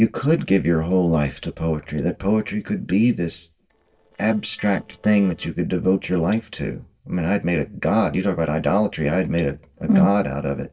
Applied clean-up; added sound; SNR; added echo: neural separator model SepFormer DNS4.